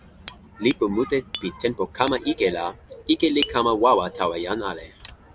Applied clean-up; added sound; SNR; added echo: none; Hammer; 17 dB; none.